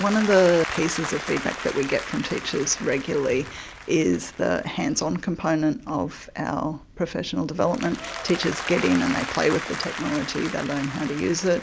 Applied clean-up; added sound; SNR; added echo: none; Applause; 10 dB; none.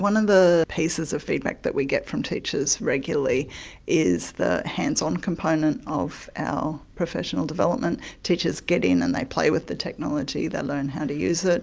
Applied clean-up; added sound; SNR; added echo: none; none; none; none.